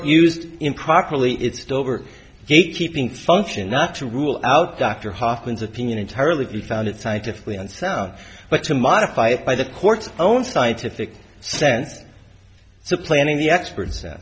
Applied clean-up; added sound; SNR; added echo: none; none; none; none.